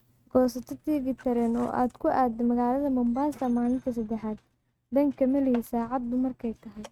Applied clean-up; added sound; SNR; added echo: neural mask model RNNoise.